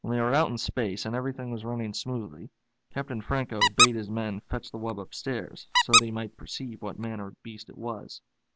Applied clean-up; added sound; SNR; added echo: none; Squeak; -4 dB; none.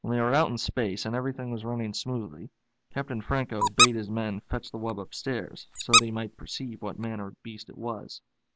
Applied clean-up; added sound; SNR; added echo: neural mask model Resemble Enhance denoiser.